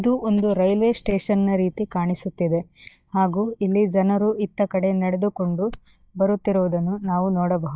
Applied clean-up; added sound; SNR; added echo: neural mask model DeepFilterNet 3.